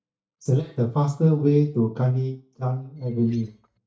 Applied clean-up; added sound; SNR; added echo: neural mask model DeepFilterNet 3.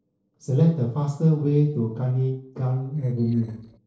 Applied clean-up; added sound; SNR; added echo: neural separator model SepFormer DNS4.